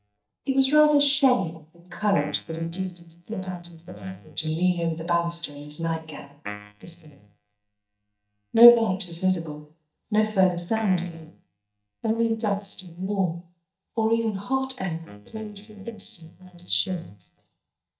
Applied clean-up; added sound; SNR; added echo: neural mask model DeepFilterNet 3.